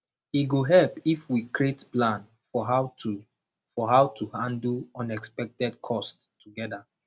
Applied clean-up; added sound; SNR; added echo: none; none; none; none.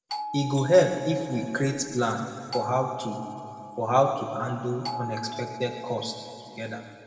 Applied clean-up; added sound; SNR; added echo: none; Doorbell; 12 dB; reverberation time 2.2 s.